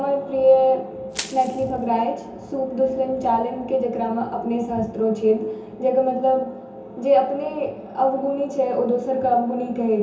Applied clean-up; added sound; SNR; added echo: none; Crushing; 15 dB; reverberation time 0.6 s.